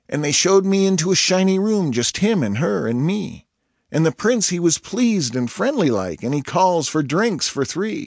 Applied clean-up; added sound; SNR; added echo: none; none; none; none.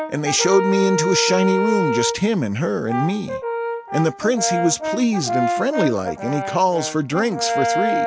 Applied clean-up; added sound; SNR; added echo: none; Brass instrument; 3 dB; none.